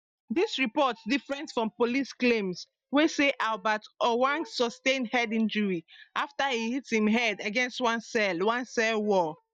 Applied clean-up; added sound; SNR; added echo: neural mask model DeepFilterNet 3.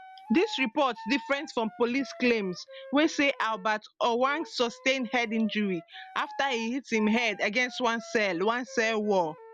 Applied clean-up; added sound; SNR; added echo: none; Wind instrument, woodwind instrument; 19 dB; none.